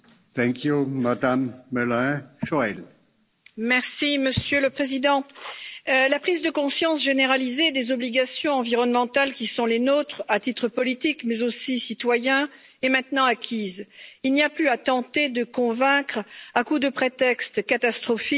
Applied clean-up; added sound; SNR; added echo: none; none; none; none.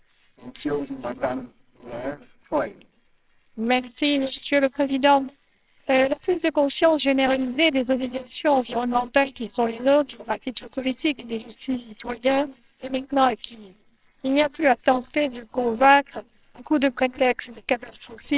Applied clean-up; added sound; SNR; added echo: neural separator model SepFormer WHAMR!.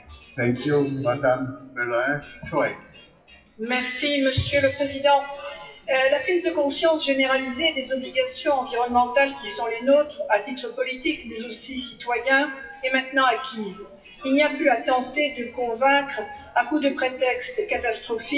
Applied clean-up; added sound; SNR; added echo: classical method WPE with log-MMSE.